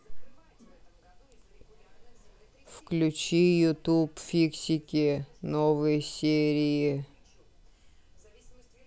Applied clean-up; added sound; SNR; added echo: none; none; none; none.